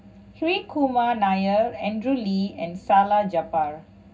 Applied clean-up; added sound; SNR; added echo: none; none; none; reverberation time 0.4 s.